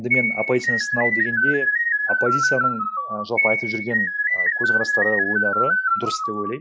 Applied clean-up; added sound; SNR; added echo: classical method Wiener filter.